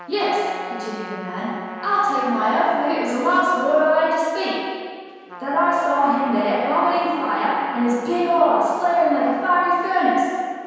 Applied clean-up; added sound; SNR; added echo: none; Trumpet; 17 dB; reverberation time 1.9 s.